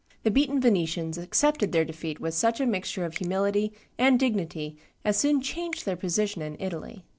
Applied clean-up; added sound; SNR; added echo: neural separator model SepFormer DNS4.